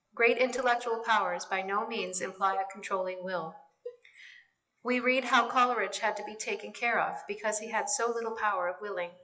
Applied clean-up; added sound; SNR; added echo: classical method WPE with log-MMSE.